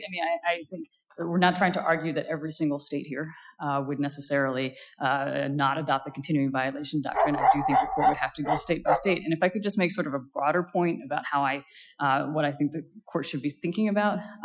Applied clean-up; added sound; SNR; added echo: classical method Wiener filter.